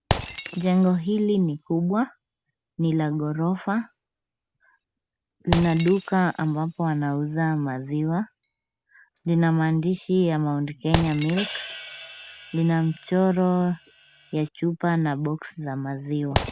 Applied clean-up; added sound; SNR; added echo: none; Hi-hat + Shatter; 10 dB; none.